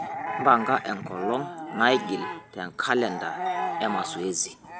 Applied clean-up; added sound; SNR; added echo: none; Alarm / Truck; 14 dB; none.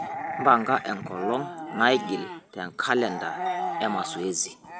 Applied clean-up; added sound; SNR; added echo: none; none; none; none.